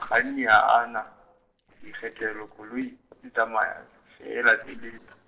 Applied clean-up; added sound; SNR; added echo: neural separator model SepFormer DNS4.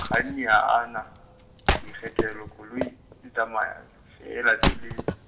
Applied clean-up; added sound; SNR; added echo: none; Wood; 3 dB; reverberation time 0.7 s.